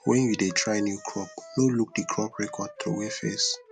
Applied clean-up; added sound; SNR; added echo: none; Wind instrument, woodwind instrument; 17 dB; none.